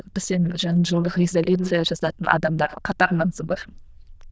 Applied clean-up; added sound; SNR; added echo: neural diffusion model UNIVERSE++.